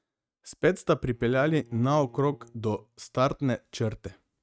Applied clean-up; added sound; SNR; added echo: neural mask model RNNoise.